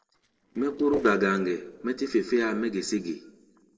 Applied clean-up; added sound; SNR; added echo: neural separator model SepFormer DNS4.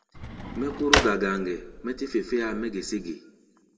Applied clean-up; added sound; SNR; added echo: none; Drawer open or close; 2 dB; reverberation time 0.9 s.